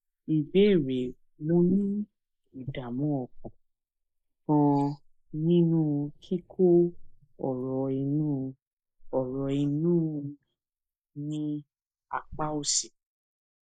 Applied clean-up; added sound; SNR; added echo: neural mask model Resemble Enhance denoiser.